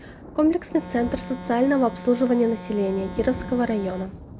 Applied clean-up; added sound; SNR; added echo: none; Organ + Thunder; 12 dB; none.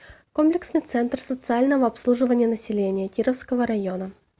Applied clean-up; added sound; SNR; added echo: none; none; none; none.